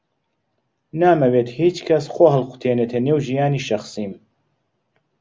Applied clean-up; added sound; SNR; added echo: none; none; none; none.